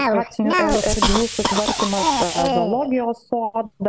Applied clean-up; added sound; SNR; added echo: none; Cough; 0 dB; none.